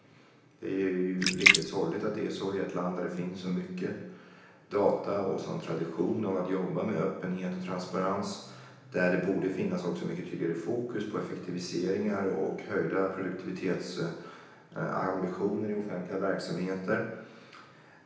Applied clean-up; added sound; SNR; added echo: none; Splash, splatter; -3 dB; reverberation time 0.9 s.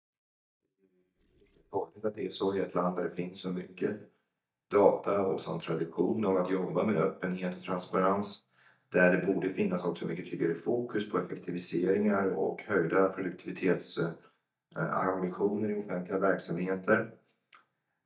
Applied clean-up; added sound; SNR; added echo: neural mask model DeepFilterNet 3.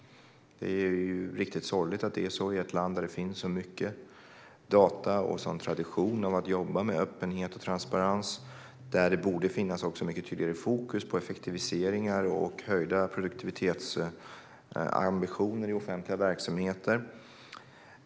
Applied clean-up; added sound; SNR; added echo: none; none; none; none.